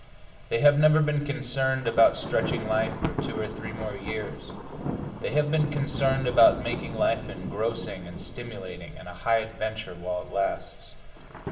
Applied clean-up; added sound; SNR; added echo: none; Thunder; 9 dB; reverberation time 0.9 s.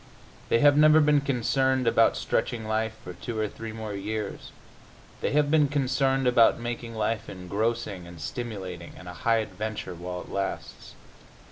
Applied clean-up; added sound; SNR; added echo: none; none; none; none.